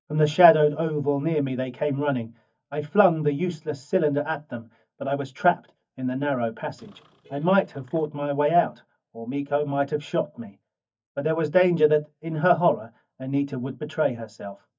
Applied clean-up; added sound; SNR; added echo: neural mask model DeepFilterNet 3.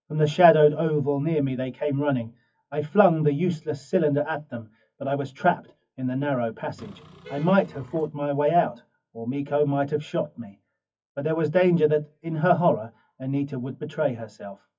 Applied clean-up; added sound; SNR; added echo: classical method WPE with log-MMSE.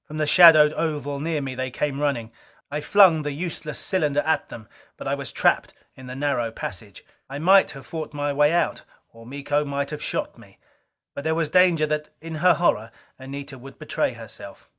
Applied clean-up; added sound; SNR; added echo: none; none; none; none.